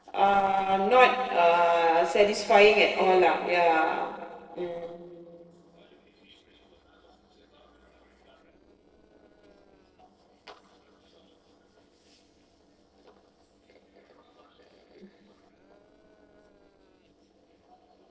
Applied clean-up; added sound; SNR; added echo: neural separator model SepFormer DNS4.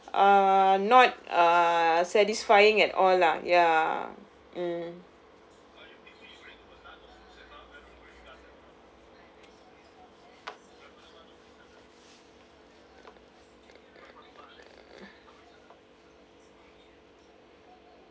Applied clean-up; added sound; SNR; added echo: none; none; none; none.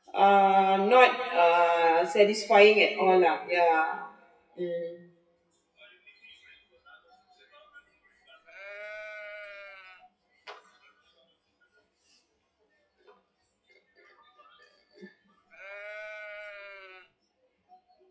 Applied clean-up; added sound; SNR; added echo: classical method WPE with log-MMSE.